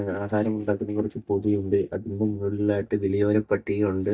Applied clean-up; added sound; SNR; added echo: neural mask model DeepFilterNet 3.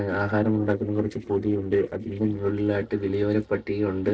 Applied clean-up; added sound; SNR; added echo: neural separator model SepFormer DNS4.